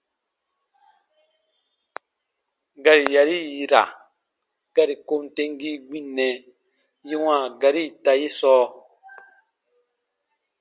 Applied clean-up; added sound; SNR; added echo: none; none; none; none.